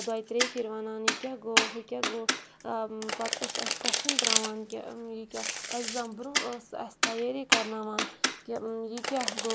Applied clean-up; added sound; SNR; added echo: none; Domestic sounds, home sounds; -3 dB; none.